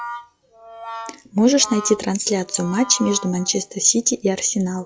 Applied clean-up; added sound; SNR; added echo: classical method log-MMSE.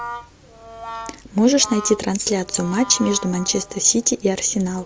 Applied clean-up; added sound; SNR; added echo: none; Brass instrument; 15 dB; none.